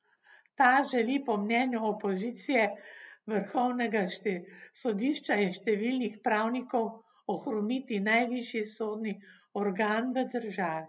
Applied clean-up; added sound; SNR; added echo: none; none; none; none.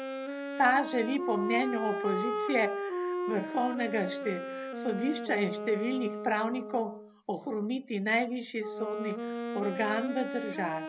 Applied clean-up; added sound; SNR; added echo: none; Wind instrument, woodwind instrument; 4 dB; none.